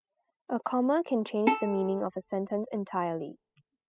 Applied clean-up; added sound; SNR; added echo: classical method spectral subtraction.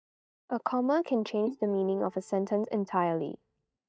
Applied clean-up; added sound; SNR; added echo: neural mask model DeepFilterNet 3.